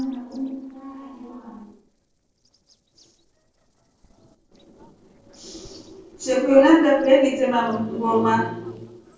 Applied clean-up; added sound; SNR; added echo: neural separator model SepFormer DNS4.